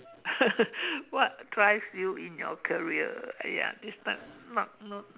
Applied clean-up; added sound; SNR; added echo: none; none; none; none.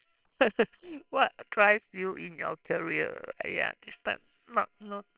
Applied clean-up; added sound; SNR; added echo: neural separator model SepFormer WHAMR!.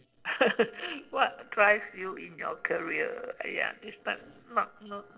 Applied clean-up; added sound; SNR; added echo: neural separator model SepFormer DNS4.